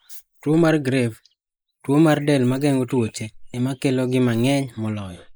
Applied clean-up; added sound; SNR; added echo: neural mask model Resemble Enhance denoiser.